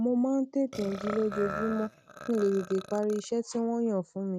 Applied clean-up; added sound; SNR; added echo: neural mask model RNNoise.